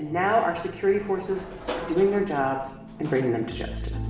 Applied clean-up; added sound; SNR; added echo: none; Sliding door / Slam; 15 dB; reverberation time 0.9 s.